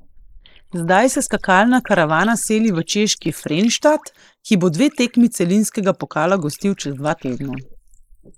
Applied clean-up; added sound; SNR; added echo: neural mask model Resemble Enhance denoiser.